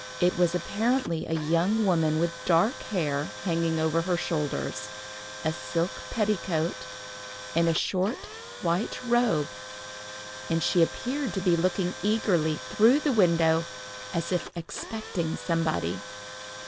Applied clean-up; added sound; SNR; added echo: none; Tools; 12 dB; none.